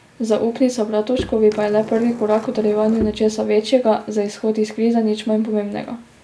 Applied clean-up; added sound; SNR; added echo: none; Bowed string instrument + Skateboard; 15 dB; none.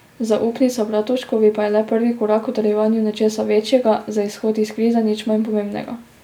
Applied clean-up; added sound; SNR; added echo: none; none; none; none.